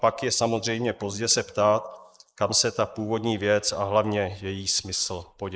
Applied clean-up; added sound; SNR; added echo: neural mask model Resemble Enhance denoiser.